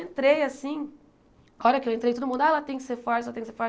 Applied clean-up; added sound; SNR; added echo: none; none; none; none.